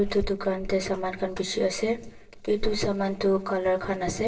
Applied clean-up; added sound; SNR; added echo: neural separator model SepFormer DNS4.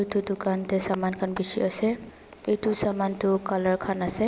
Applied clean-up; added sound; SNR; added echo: none; none; none; none.